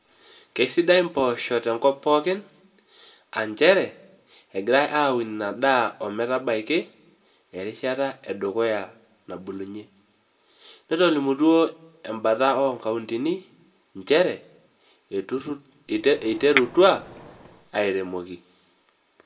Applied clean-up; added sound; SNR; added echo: none; Chink, clink; 8 dB; reverberation time 0.3 s.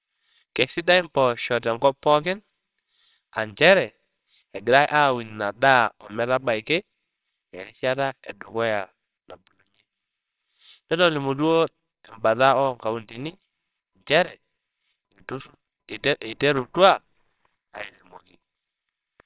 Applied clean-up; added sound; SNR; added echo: neural separator model SepFormer WHAMR!.